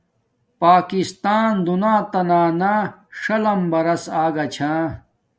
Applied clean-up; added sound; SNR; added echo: none; none; none; none.